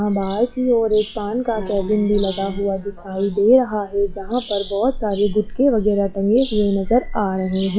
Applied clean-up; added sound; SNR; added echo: classical method log-MMSE.